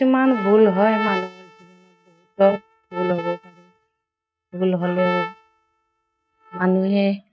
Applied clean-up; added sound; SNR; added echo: neural mask model RNNoise.